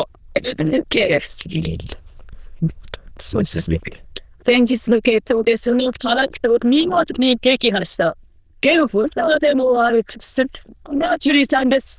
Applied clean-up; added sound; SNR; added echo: neural diffusion model UNIVERSE++.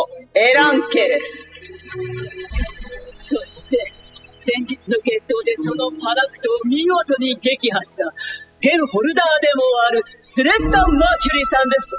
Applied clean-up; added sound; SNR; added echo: classical method spectral subtraction.